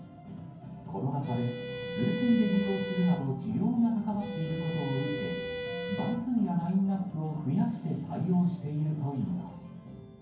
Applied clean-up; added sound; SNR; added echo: none; Bowed string instrument; 8 dB; reverberation time 0.9 s.